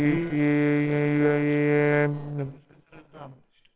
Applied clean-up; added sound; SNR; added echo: neural separator model SepFormer WHAMR!.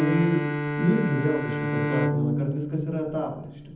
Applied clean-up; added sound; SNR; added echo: none; Bowed string instrument; 1 dB; reverberation time 0.8 s.